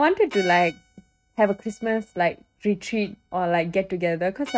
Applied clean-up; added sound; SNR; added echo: neural mask model RNNoise.